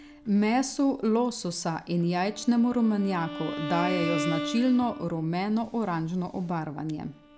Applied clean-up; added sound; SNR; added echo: none; Bowed string instrument; 10 dB; none.